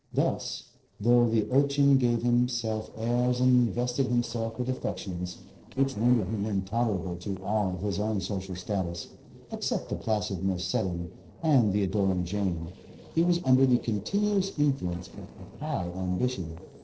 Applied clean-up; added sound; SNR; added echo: neural separator model SepFormer DNS4.